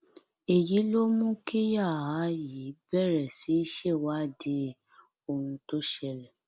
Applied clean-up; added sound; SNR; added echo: none; none; none; none.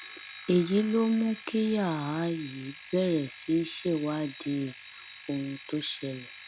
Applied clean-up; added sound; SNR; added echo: none; Alarm; 17 dB; none.